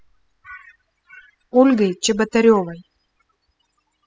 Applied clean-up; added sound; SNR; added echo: classical method spectral subtraction.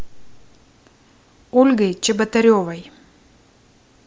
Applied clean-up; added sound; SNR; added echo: none; none; none; none.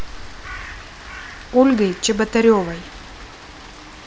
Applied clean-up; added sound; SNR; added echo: none; Crow + Rain; 15 dB; none.